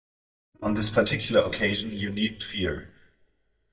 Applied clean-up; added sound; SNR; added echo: neural mask model DeepFilterNet 3.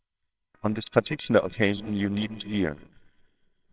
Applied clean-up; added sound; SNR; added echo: neural separator model SepFormer WHAMR!.